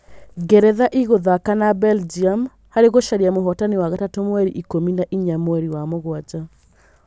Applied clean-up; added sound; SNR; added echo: none; none; none; none.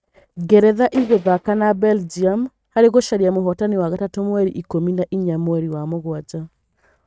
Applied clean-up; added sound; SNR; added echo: neural mask model RNNoise.